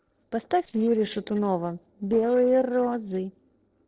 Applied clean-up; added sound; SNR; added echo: neural separator model SepFormer DNS4.